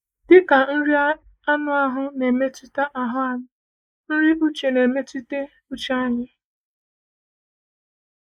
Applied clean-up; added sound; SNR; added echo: neural mask model Resemble Enhance denoiser.